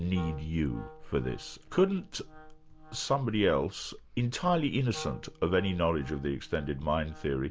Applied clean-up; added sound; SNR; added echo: none; Wind instrument, woodwind instrument; 20 dB; none.